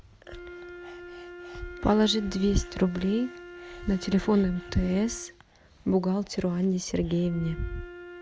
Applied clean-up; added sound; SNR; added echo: none; Wind instrument, woodwind instrument; 16 dB; none.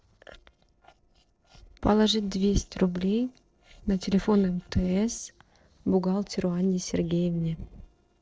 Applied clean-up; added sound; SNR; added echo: neural separator model SepFormer DNS4.